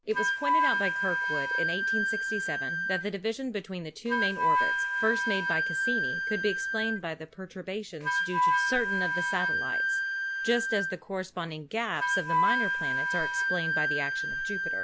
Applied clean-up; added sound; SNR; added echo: none; Wind instrument, woodwind instrument; -4 dB; none.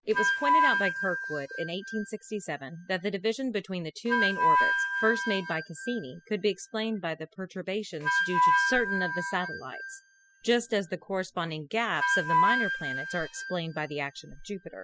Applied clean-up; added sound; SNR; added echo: classical method spectral subtraction.